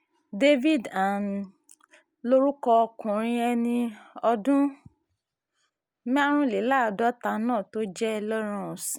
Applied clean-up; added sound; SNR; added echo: none; none; none; none.